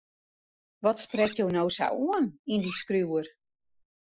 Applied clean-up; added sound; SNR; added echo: classical method Wiener filter.